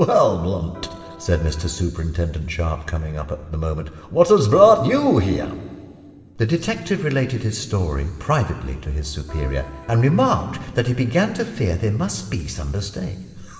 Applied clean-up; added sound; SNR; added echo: none; Electric guitar; 19 dB; reverberation time 2.6 s.